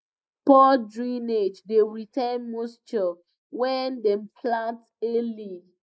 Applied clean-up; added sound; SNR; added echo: neural mask model Resemble Enhance denoiser.